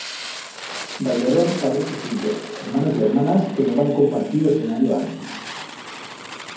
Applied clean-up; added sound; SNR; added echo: none; Fire; 14 dB; reverberation time 1.2 s.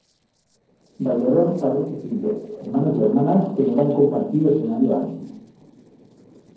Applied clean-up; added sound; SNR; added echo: neural separator model SepFormer DNS4.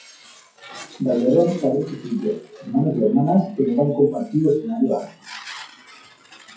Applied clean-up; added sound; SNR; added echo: classical method WPE with log-MMSE.